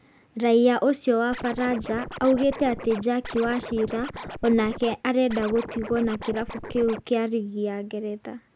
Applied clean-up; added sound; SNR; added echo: none; Scratching (performance technique); 12 dB; none.